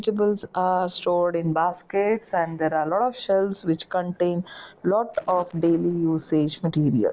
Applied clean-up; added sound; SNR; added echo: neural separator model SepFormer DNS4.